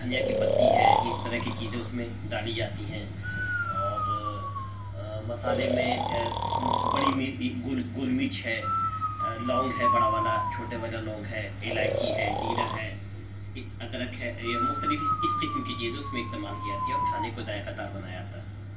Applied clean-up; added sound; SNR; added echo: none; Breathing; -1 dB; reverberation time 0.3 s.